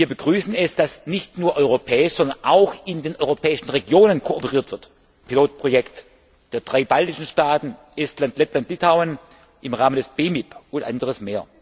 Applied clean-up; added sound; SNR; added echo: none; none; none; none.